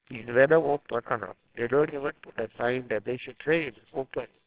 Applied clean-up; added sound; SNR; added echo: neural separator model SepFormer WHAMR!.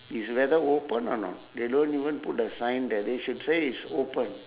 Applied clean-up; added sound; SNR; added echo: none; none; none; none.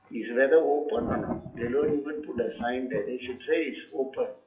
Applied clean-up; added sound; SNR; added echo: classical method WPE with log-MMSE.